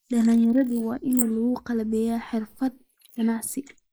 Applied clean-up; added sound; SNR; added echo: neural mask model Resemble Enhance denoiser.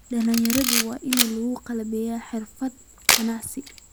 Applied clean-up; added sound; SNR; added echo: none; Camera; 1 dB; none.